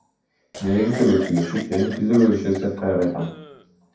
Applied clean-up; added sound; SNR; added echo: none; Cough; 15 dB; reverberation time 0.6 s.